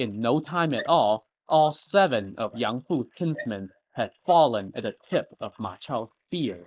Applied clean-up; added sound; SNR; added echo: neural mask model Resemble Enhance denoiser.